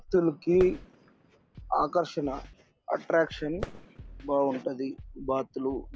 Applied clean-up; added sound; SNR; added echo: none; Scratching (performance technique) + Fireworks; 15 dB; none.